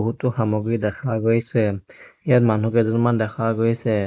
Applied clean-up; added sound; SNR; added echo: neural mask model Resemble Enhance denoiser.